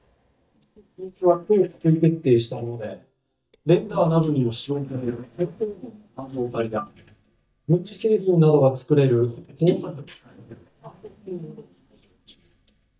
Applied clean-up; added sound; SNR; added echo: neural mask model DeepFilterNet 3.